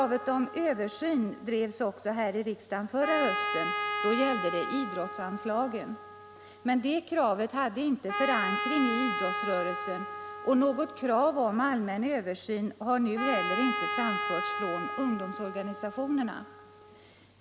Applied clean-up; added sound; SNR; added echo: none; Trumpet; 5 dB; none.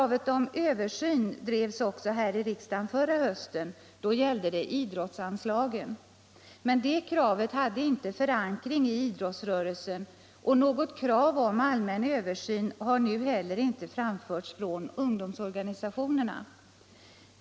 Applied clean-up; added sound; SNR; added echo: none; none; none; none.